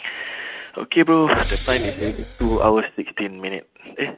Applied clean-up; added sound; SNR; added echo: neural mask model RNNoise.